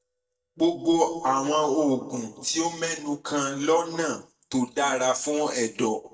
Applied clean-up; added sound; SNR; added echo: neural mask model DeepFilterNet 3.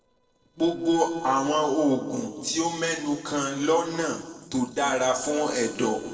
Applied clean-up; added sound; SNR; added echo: neural separator model SepFormer DNS4.